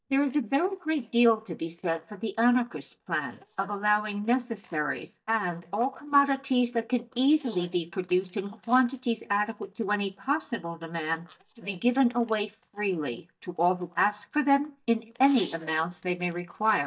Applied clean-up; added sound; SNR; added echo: neural mask model DeepFilterNet 3.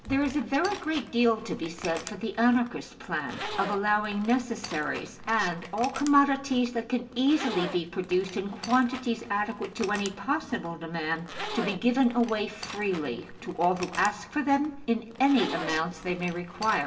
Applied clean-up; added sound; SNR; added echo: none; Zipper (clothing); 14 dB; reverberation time 1.4 s.